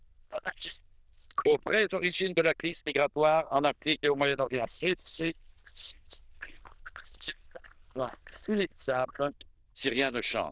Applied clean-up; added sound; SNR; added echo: neural diffusion model UNIVERSE++.